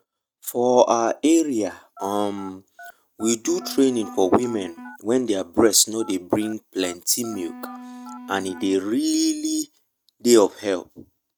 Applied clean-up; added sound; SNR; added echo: neural mask model RNNoise.